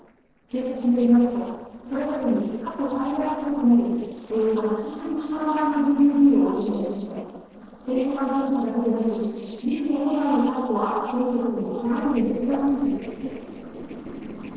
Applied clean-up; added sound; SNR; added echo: neural separator model SepFormer DNS4.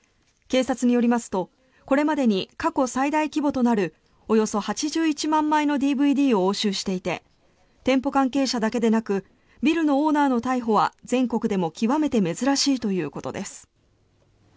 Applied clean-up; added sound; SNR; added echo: none; none; none; none.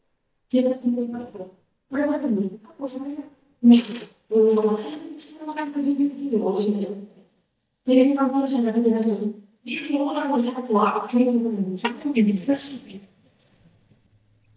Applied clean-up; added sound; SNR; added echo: neural mask model DeepFilterNet 3.